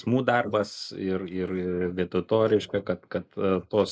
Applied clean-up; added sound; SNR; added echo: neural mask model Resemble Enhance denoiser.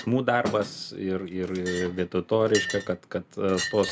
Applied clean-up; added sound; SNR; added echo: none; Chink, clink; 10 dB; none.